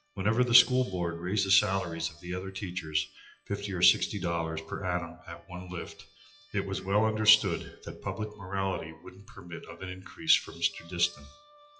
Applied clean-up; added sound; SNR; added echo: classical method WPE with log-MMSE.